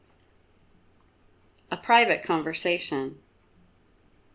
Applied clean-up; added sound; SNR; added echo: none; none; none; none.